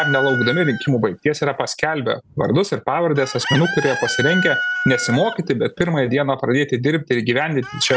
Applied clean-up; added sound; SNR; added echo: none; Chicken, rooster; 8 dB; none.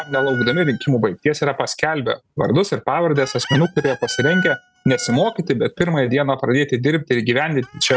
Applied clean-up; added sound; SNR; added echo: neural mask model RNNoise.